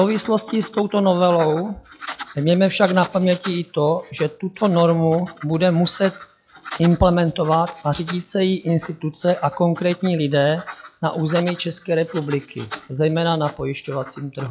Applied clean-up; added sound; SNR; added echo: classical method log-MMSE.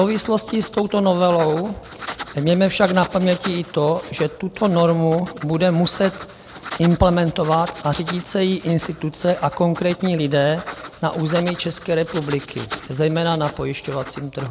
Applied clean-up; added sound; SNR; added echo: none; Writing; 16 dB; none.